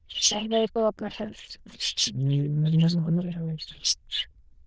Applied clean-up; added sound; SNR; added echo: neural diffusion model UNIVERSE++.